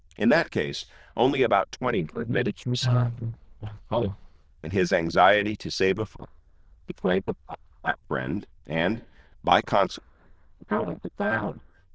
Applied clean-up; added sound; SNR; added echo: neural diffusion model UNIVERSE++.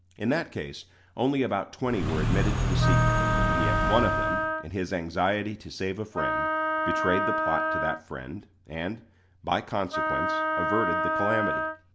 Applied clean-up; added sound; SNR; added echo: none; Car + Wind instrument, woodwind instrument; -5 dB; none.